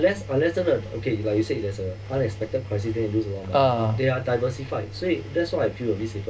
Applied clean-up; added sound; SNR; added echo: none; Engine; 13 dB; reverberation time 0.2 s.